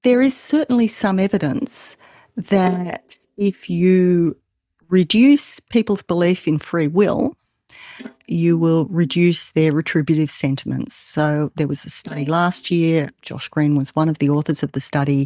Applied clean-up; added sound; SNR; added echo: neural mask model DeepFilterNet 3.